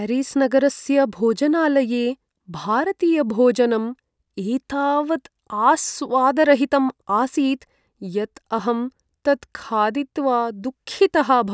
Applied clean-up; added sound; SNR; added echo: none; none; none; none.